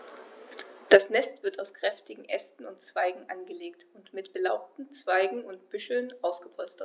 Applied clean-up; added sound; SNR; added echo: none; none; none; none.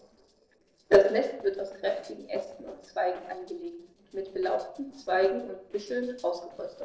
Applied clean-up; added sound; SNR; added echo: neural separator model SepFormer DNS4.